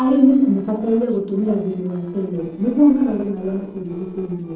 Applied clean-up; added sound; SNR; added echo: neural separator model SepFormer DNS4.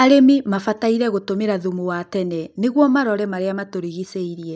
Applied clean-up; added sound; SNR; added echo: none; none; none; none.